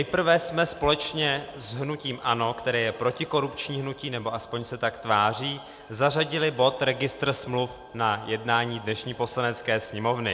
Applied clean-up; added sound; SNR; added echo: none; Telephone; 20 dB; none.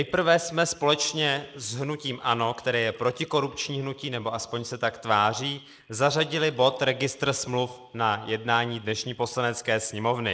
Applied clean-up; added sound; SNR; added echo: neural mask model Resemble Enhance denoiser.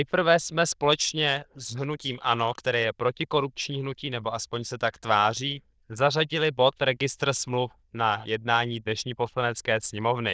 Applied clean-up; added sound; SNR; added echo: neural diffusion model UNIVERSE++.